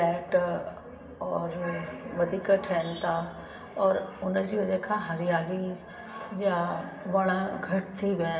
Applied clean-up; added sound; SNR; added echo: none; none; none; reverberation time 1.0 s.